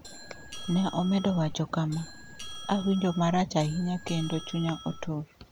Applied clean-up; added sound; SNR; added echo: none; Doorbell; 13 dB; none.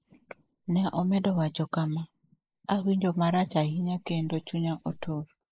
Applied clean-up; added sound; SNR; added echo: neural mask model Resemble Enhance denoiser.